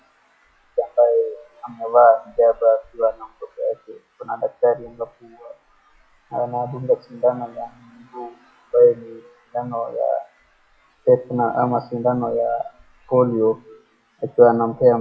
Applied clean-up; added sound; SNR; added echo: classical method WPE with log-MMSE.